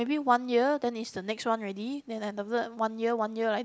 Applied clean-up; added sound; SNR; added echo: none; none; none; none.